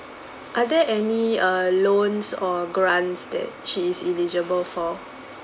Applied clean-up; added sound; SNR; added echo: none; none; none; none.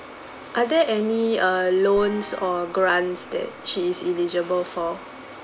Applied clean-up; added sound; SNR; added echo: none; Vehicle horn, car horn, honking; 19 dB; none.